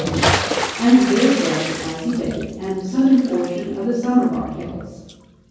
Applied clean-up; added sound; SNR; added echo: none; Bathtub (filling or washing) / Splash, splatter; 7 dB; reverberation time 1.3 s.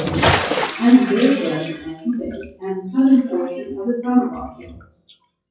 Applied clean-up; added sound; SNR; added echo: classical method WPE with log-MMSE.